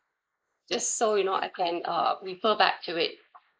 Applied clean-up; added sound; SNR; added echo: neural mask model Resemble Enhance denoiser.